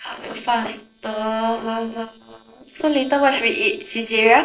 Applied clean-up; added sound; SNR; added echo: neural separator model SepFormer DNS4.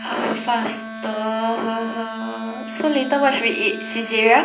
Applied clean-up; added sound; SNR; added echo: none; Wind instrument, woodwind instrument; 10 dB; reverberation time 0.5 s.